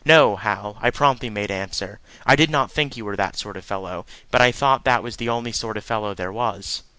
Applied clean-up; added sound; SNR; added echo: none; none; none; none.